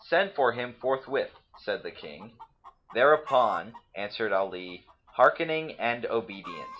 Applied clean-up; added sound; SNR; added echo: none; Chicken, rooster; 18 dB; none.